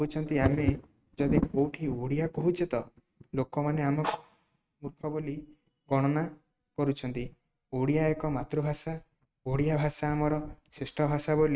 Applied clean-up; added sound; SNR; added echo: neural mask model RNNoise.